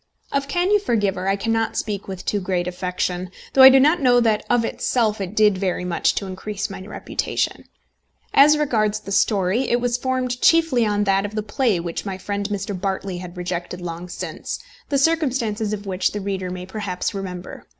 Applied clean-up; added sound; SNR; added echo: none; none; none; none.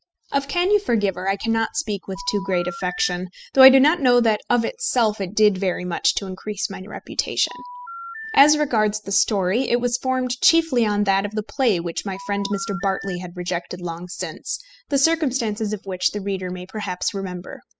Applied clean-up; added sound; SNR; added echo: classical method spectral subtraction.